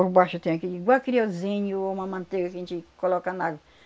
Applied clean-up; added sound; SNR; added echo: none; none; none; none.